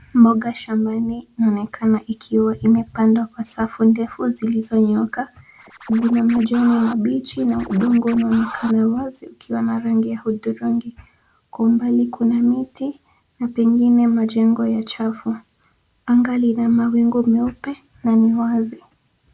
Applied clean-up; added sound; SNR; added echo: none; Scratching (performance technique); 16 dB; none.